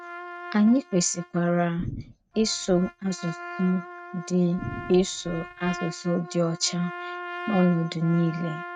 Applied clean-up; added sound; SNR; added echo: neural mask model RNNoise.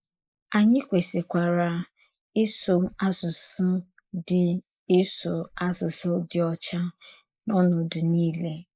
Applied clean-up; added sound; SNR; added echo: neural mask model Resemble Enhance denoiser.